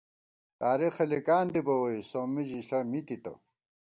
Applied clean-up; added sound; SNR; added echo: none; none; none; none.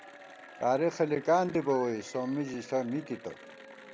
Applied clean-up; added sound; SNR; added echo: none; Applause / Cheering; 18 dB; none.